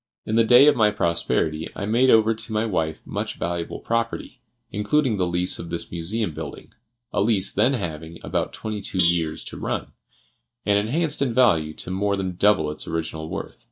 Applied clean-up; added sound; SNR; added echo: neural mask model DeepFilterNet 3.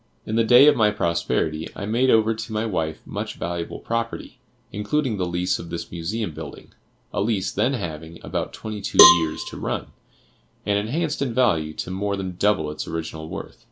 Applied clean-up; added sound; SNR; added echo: none; Cowbell; -2 dB; none.